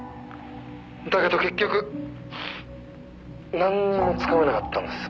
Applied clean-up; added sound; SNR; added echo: none; none; none; none.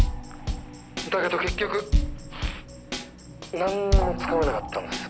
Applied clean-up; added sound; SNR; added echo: none; Drum kit; -1 dB; none.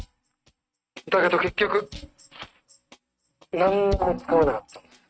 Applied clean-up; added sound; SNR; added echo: neural mask model RNNoise.